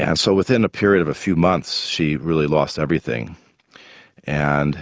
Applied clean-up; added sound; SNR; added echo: none; none; none; none.